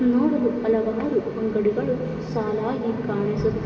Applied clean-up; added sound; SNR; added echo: none; none; none; reverberation time 2.0 s.